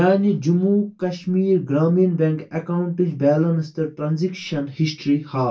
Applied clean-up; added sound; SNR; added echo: none; none; none; reverberation time 0.2 s.